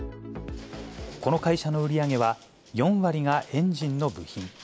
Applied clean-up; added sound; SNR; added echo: none; none; none; none.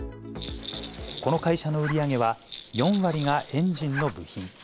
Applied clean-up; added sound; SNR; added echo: none; Zipper (clothing) + Rattle; 12 dB; none.